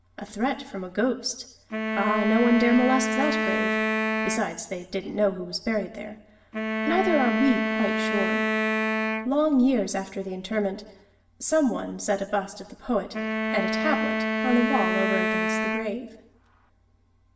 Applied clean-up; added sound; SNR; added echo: none; Wind instrument, woodwind instrument; 0 dB; reverberation time 0.8 s.